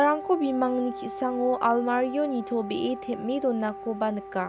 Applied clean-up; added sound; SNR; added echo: none; Wind instrument, woodwind instrument; 12 dB; none.